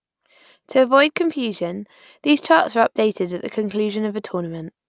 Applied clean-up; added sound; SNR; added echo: none; none; none; none.